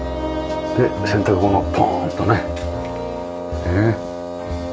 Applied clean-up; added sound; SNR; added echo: none; Wind instrument, woodwind instrument; 7 dB; none.